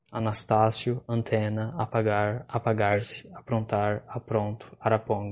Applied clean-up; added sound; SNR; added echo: neural mask model Resemble Enhance denoiser.